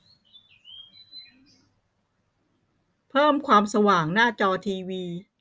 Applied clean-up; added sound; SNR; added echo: none; none; none; none.